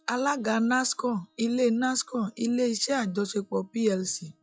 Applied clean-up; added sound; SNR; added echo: classical method log-MMSE.